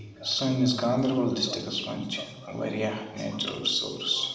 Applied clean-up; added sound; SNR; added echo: none; none; none; reverberation time 1.1 s.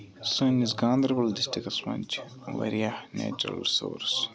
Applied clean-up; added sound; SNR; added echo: none; none; none; none.